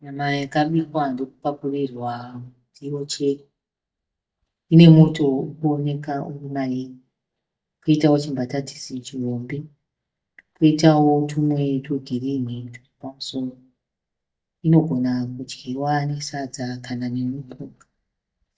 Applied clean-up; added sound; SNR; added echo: neural mask model DeepFilterNet 3.